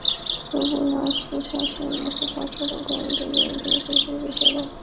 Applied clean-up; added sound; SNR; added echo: none; Bird vocalization, bird call, bird song; -3 dB; none.